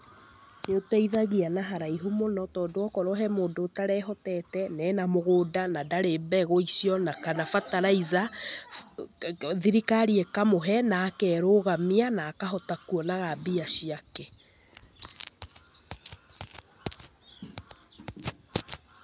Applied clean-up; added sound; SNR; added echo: none; none; none; none.